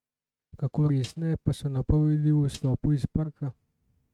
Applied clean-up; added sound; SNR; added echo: neural mask model RNNoise.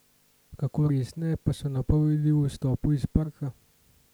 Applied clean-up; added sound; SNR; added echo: none; none; none; none.